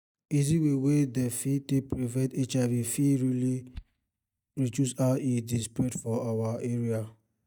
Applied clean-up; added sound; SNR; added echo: neural mask model DeepFilterNet 3.